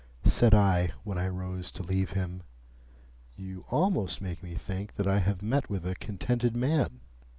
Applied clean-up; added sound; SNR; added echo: none; none; none; none.